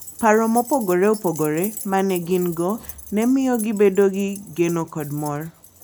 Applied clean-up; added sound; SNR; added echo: none; Keys jangling; 17 dB; none.